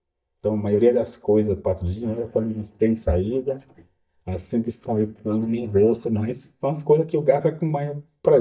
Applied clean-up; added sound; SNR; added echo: neural mask model DeepFilterNet 3.